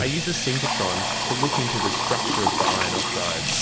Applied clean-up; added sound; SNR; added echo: none; Sink (filling or washing) / Water tap, faucet; -4 dB; none.